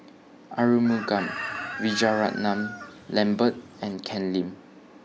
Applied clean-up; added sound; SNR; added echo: none; Chicken, rooster; 10 dB; none.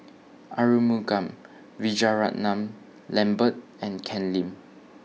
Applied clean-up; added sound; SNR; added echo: none; none; none; none.